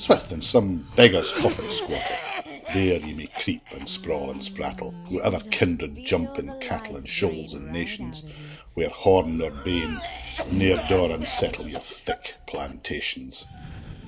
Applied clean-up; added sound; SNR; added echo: none; Cough; 12 dB; none.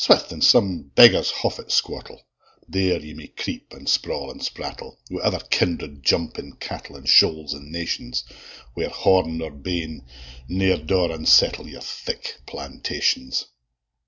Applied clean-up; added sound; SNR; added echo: none; none; none; none.